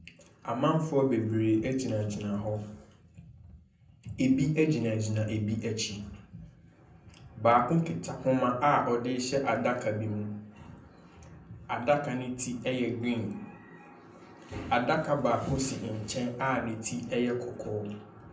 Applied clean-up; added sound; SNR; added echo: none; none; none; reverberation time 0.6 s.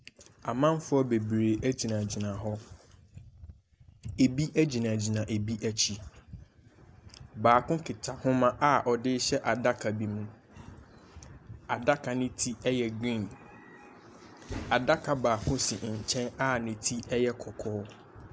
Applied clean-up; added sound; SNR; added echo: none; none; none; none.